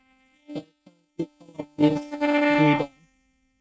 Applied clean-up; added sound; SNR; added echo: neural mask model RNNoise.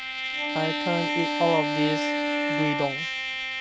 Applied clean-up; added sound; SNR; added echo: none; Wind instrument, woodwind instrument + Trumpet; -1 dB; none.